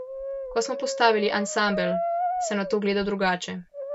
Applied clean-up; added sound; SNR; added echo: none; Brass instrument; 5 dB; none.